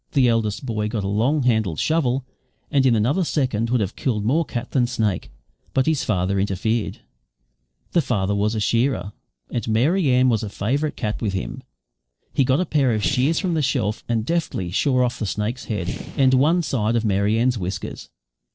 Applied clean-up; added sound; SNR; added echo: neural separator model SepFormer DNS4.